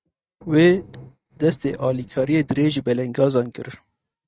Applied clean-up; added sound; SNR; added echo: neural mask model RNNoise.